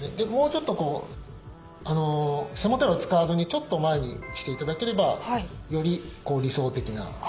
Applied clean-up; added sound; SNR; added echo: none; Electric guitar; 17 dB; none.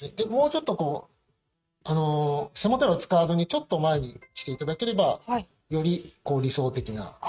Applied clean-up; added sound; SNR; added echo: neural mask model RNNoise.